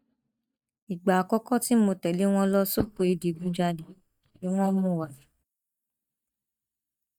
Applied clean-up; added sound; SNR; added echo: neural mask model DeepFilterNet 3.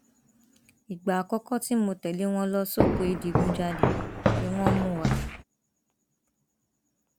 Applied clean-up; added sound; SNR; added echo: none; Walk, footsteps; -3 dB; none.